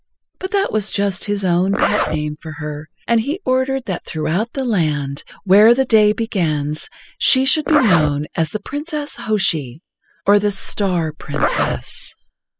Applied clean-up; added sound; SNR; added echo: classical method spectral subtraction.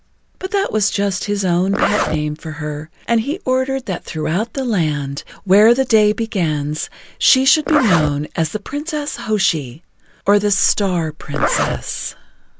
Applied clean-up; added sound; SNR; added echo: none; Zipper (clothing); 5 dB; none.